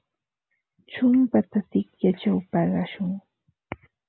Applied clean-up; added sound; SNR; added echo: none; none; none; none.